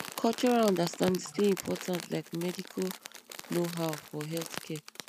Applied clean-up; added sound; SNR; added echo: none; Crumpling, crinkling; 11 dB; none.